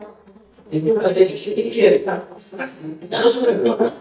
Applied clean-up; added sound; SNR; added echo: neural mask model DeepFilterNet 3.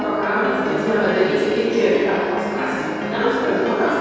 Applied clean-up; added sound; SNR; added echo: none; Piano; 8 dB; reverberation time 2.2 s.